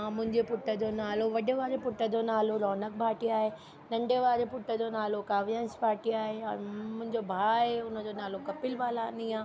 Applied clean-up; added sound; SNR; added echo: none; none; none; none.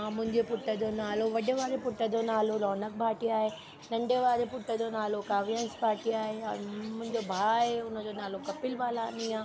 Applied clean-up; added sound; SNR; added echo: none; Fill (with liquid) + Chirp, tweet; 19 dB; none.